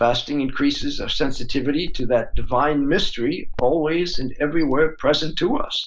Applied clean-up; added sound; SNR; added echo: neural mask model Resemble Enhance denoiser.